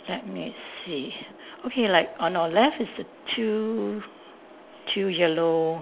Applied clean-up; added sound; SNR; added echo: none; none; none; none.